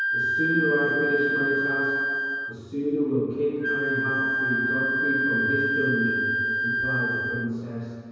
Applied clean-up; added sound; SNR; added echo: none; Wind instrument, woodwind instrument; -2 dB; reverberation time 2.2 s.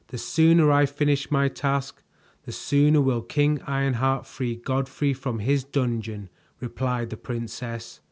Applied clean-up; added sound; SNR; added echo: none; none; none; none.